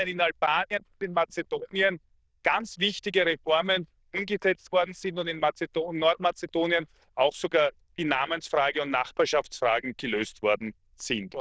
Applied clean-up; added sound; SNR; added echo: neural diffusion model UNIVERSE++.